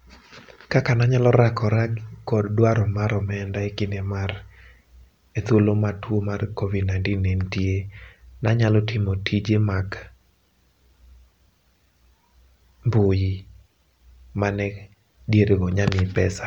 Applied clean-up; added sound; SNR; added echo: none; none; none; none.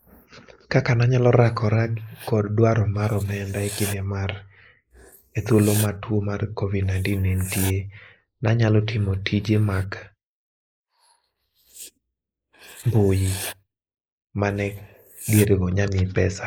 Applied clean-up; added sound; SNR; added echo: neural mask model Resemble Enhance denoiser.